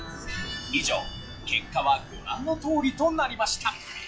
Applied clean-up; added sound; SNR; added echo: classical method log-MMSE.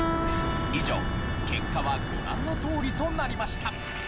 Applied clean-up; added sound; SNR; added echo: none; Wind / Breathing + Guitar; -3 dB; none.